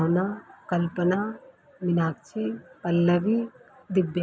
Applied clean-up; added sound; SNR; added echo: none; none; none; none.